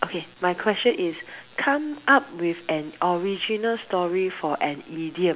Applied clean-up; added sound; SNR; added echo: none; none; none; none.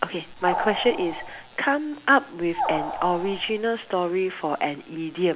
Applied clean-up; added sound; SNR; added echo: none; Animal; 6 dB; none.